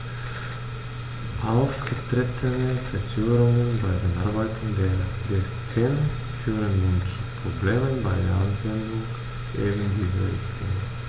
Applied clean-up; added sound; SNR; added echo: none; none; none; none.